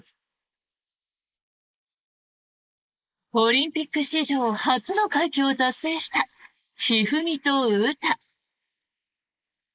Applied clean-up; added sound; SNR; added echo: neural mask model Resemble Enhance denoiser.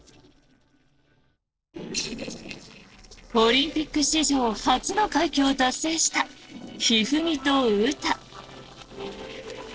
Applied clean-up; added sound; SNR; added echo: neural separator model SepFormer DNS4.